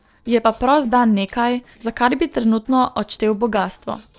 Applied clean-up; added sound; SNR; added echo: neural separator model SepFormer DNS4.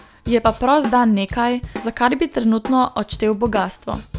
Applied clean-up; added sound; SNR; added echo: none; Drum kit; 14 dB; none.